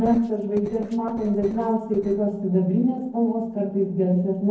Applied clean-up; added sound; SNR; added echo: neural separator model SepFormer DNS4.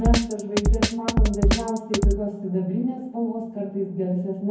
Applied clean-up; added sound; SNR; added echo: none; Drum kit; -2 dB; reverberation time 0.9 s.